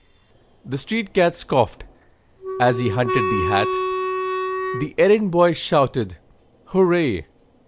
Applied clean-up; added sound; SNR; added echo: none; Wind instrument, woodwind instrument; 3 dB; none.